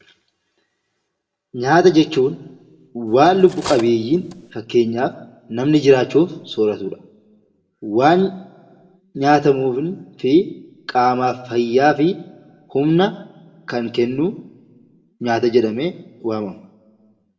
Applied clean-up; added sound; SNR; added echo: none; Cutlery, silverware; 15 dB; reverberation time 0.6 s.